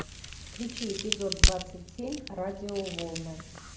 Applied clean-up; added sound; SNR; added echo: none; Crack; -4 dB; none.